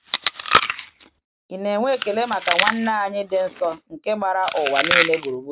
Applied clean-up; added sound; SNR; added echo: none; Chewing, mastication; 1 dB; none.